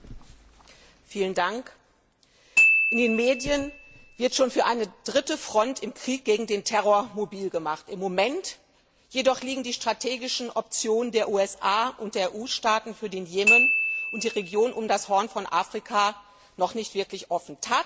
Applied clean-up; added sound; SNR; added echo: none; Glockenspiel; 0 dB; none.